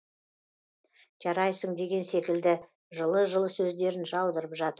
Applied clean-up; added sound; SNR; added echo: none; none; none; none.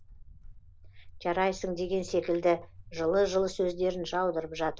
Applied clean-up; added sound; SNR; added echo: none; Walk, footsteps; 16 dB; none.